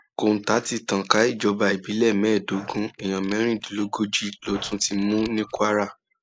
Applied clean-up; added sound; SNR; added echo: neural mask model Resemble Enhance denoiser.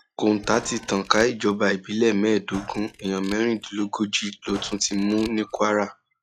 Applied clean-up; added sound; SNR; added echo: classical method log-MMSE.